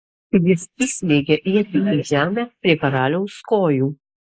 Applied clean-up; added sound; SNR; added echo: neural mask model Resemble Enhance denoiser.